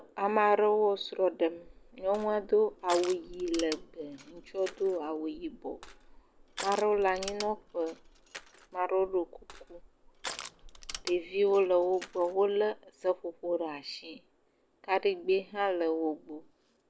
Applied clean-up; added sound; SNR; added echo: none; Crushing; 15 dB; none.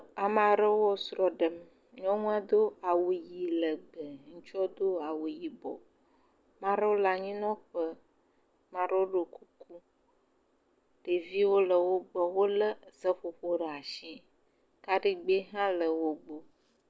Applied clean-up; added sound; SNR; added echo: none; none; none; none.